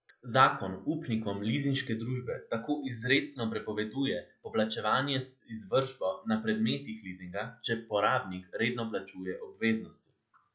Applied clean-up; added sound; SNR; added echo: none; none; none; none.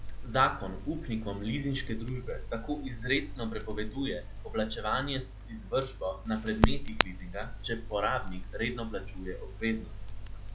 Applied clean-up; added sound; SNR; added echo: none; Crackle; 2 dB; none.